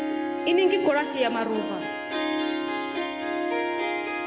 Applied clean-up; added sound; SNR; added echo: none; Harp; 0 dB; none.